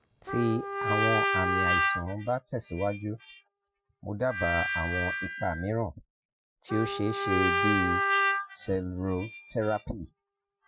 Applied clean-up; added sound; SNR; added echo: classical method Wiener filter.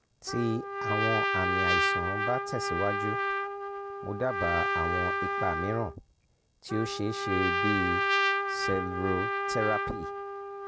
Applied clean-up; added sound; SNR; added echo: none; Trumpet; -3 dB; none.